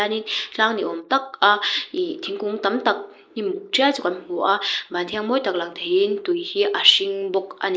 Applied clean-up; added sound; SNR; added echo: neural mask model Resemble Enhance denoiser.